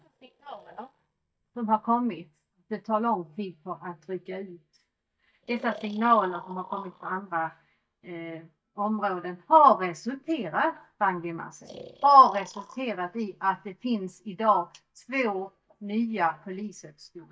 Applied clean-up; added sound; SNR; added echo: neural mask model DeepFilterNet 3.